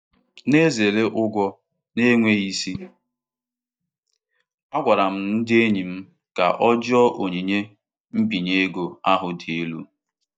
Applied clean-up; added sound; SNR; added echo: neural mask model DeepFilterNet 3.